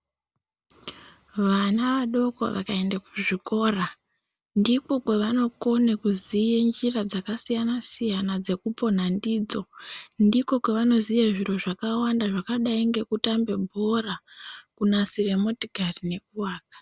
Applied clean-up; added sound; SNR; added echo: none; none; none; none.